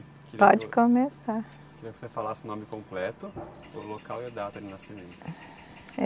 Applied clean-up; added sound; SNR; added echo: none; none; none; none.